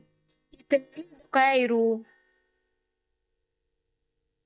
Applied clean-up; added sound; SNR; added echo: neural mask model DeepFilterNet 3.